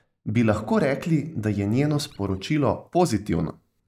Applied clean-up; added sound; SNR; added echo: neural mask model DeepFilterNet 3.